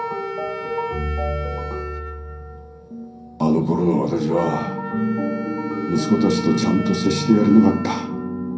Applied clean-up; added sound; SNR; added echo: none; Wind instrument, woodwind instrument; 13 dB; reverberation time 0.6 s.